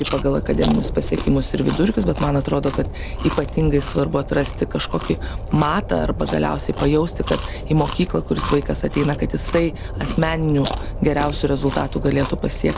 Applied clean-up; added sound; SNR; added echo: none; Train + Chewing, mastication; 6 dB; none.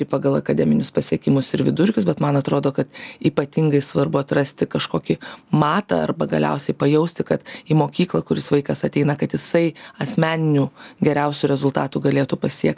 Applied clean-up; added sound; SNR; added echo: none; none; none; none.